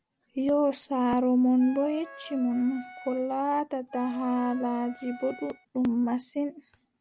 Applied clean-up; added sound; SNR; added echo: none; Wind instrument, woodwind instrument; 18 dB; none.